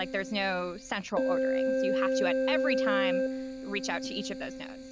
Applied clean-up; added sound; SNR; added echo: none; Keyboard (musical); -4 dB; none.